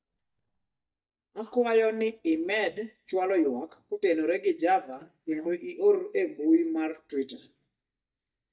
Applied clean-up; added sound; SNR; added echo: neural mask model DeepFilterNet 3.